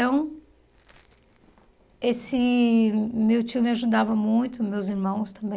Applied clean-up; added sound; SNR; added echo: none; none; none; none.